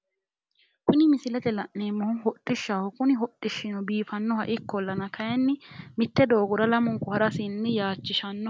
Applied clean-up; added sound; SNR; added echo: none; none; none; none.